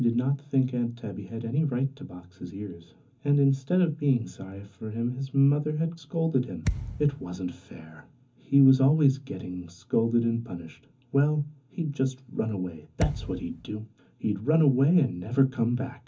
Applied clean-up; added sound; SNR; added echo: none; Thump, thud; 7 dB; reverberation time 0.3 s.